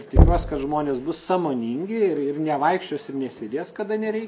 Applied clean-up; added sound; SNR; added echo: none; Knock; -2 dB; none.